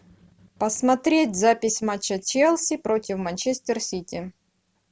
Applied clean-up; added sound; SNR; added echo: none; none; none; none.